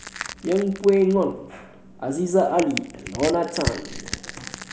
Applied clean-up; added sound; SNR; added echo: none; Crushing; 11 dB; none.